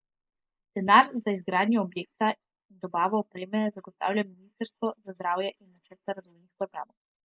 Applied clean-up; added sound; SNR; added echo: neural mask model Resemble Enhance denoiser.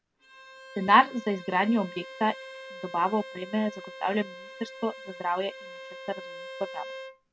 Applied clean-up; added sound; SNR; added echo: none; Bowed string instrument; 14 dB; none.